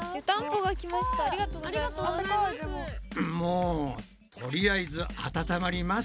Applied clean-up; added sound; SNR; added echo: none; none; none; none.